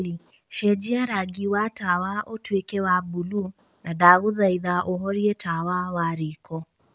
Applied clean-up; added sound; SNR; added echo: none; none; none; none.